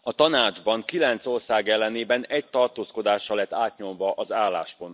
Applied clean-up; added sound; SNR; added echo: none; none; none; none.